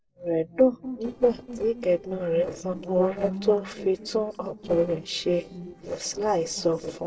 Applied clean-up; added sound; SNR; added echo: neural separator model SepFormer DNS4.